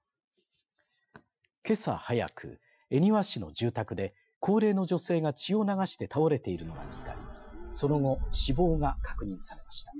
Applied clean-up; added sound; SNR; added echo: classical method Wiener filter.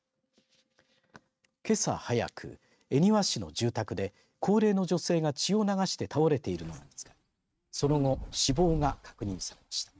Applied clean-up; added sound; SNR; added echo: neural mask model RNNoise.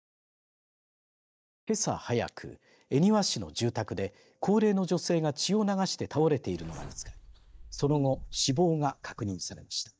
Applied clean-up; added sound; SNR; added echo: neural mask model DeepFilterNet 3.